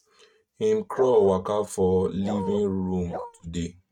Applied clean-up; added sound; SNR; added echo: neural mask model RNNoise.